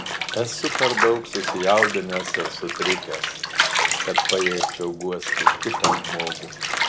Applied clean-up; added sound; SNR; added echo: none; Bathtub (filling or washing) / Water; -2 dB; none.